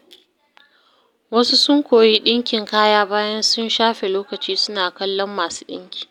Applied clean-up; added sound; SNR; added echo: none; none; none; none.